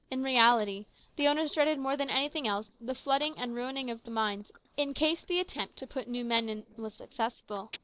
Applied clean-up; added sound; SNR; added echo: neural separator model SepFormer DNS4.